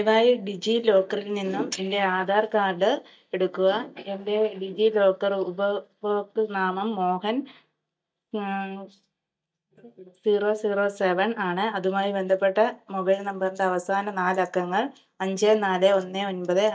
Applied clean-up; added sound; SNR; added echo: neural mask model DeepFilterNet 3.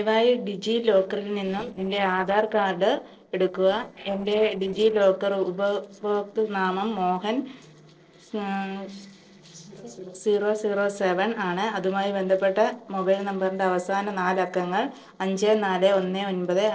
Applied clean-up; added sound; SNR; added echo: neural separator model SepFormer DNS4.